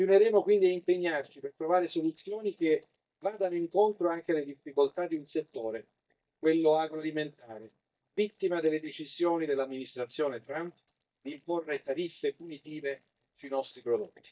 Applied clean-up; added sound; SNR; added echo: neural mask model DeepFilterNet 3.